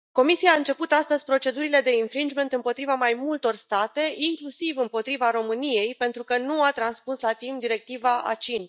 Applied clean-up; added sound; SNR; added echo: neural mask model DeepFilterNet 3.